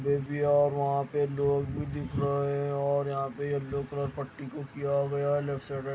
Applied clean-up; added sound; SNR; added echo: none; none; none; none.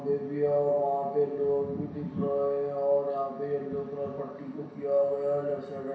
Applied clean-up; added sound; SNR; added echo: none; none; none; reverberation time 0.7 s.